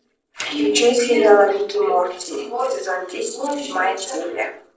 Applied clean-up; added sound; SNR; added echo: neural separator model SepFormer DNS4.